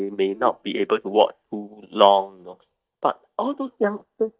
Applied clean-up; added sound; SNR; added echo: neural mask model DeepFilterNet 3.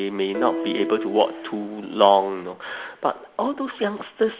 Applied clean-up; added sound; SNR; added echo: none; Piano; 9 dB; none.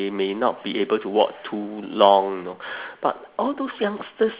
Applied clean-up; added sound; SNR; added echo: none; none; none; none.